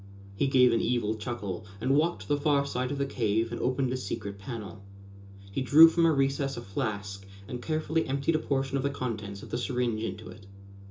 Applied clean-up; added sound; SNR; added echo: none; Organ; 16 dB; reverberation time 0.2 s.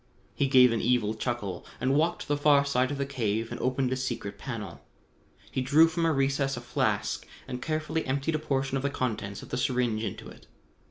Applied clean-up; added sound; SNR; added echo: none; none; none; none.